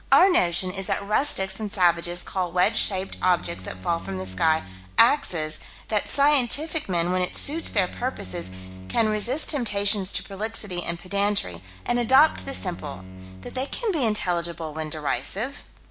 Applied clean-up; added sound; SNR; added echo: none; Bowed string instrument; 17 dB; none.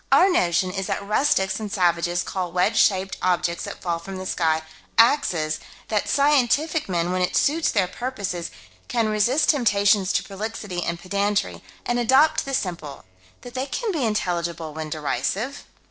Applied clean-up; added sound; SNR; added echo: neural separator model SepFormer DNS4.